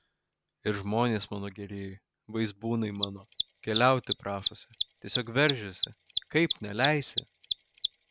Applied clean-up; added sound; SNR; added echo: none; Mechanisms; 6 dB; none.